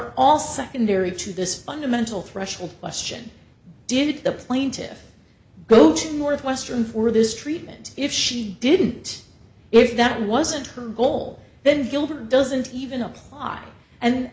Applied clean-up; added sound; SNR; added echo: none; none; none; none.